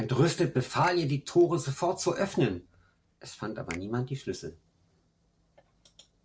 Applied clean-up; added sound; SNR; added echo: neural separator model SepFormer DNS4.